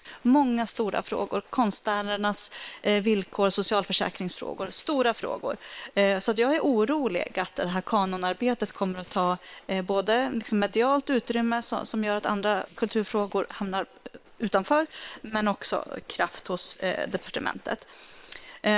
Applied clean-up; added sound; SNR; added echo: neural separator model SepFormer WHAM!.